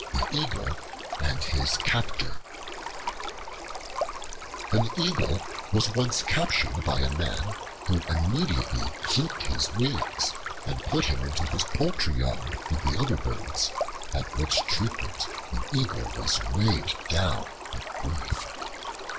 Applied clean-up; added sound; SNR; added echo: none; Stream; 6 dB; none.